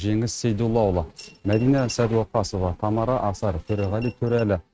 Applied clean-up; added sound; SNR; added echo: neural mask model RNNoise.